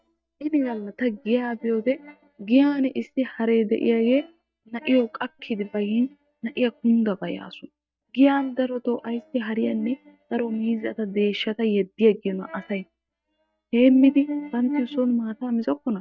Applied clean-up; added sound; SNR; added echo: neural mask model DeepFilterNet 3.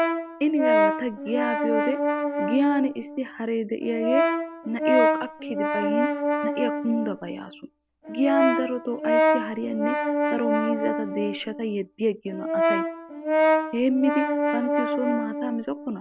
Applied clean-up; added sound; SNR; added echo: none; Brass instrument; -3 dB; none.